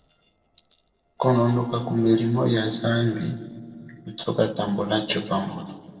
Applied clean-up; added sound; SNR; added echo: neural separator model SepFormer DNS4.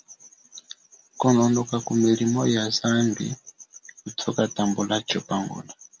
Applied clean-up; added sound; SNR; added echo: none; none; none; none.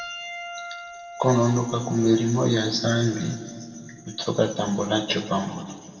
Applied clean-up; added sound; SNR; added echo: none; Piano; 17 dB; reverberation time 2.4 s.